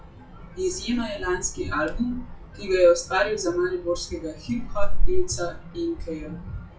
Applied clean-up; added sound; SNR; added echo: classical method WPE with log-MMSE.